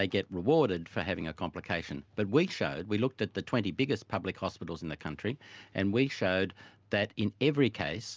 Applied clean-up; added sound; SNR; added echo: none; none; none; none.